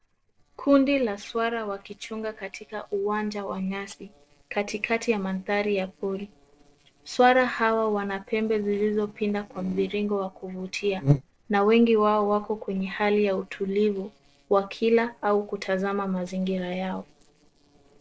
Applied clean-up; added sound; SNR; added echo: neural separator model SepFormer DNS4.